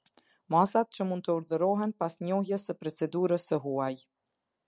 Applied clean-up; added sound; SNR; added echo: none; none; none; none.